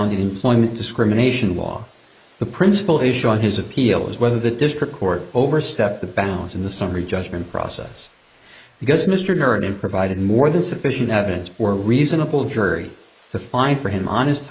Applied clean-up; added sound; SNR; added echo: neural mask model Resemble Enhance denoiser.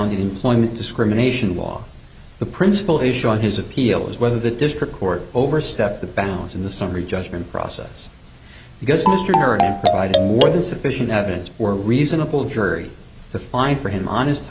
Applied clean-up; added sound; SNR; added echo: none; Marimba, xylophone; -1 dB; none.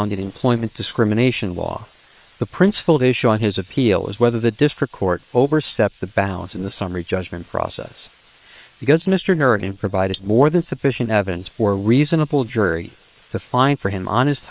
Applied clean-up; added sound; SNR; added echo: neural separator model SepFormer WHAM!.